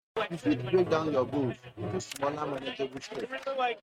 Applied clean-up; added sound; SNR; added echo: neural mask model RNNoise.